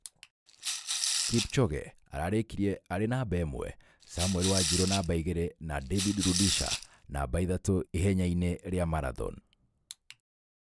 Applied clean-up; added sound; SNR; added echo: none; Rattle / Rattle (instrument); 2 dB; none.